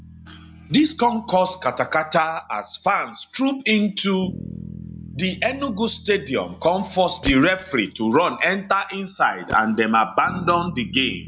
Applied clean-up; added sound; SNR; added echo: none; Fireworks + Bass guitar; 17 dB; none.